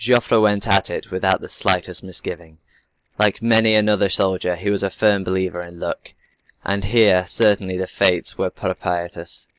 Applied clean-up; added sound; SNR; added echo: neural separator model SepFormer DNS4.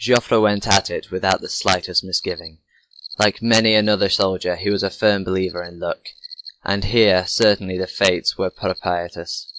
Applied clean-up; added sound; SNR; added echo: classical method log-MMSE.